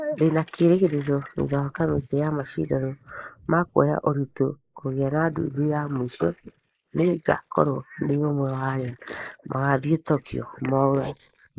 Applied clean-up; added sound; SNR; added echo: neural mask model Resemble Enhance denoiser.